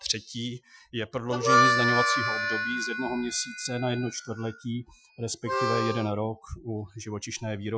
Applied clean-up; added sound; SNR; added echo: classical method Wiener filter.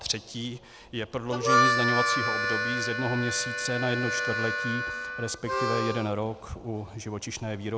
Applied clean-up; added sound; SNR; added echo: none; Harmonica; -2 dB; none.